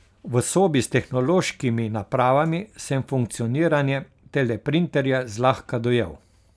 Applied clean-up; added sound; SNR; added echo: none; none; none; none.